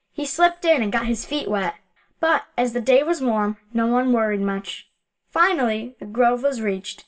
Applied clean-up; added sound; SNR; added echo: none; none; none; reverberation time 0.2 s.